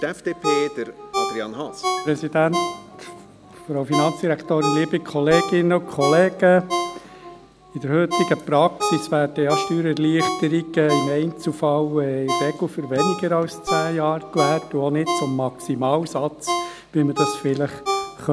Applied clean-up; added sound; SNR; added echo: none; Ringtone; 6 dB; none.